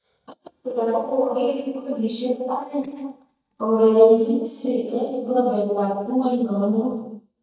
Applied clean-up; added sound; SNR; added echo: neural mask model DeepFilterNet 3.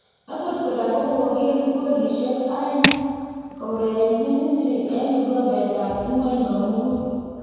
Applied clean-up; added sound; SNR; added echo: none; Tools; 4 dB; reverberation time 2.1 s.